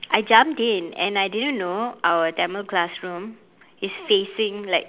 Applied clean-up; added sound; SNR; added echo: none; none; none; none.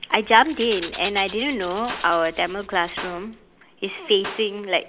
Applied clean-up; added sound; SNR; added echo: none; Clapping + Rattle / Rattle (instrument); 14 dB; none.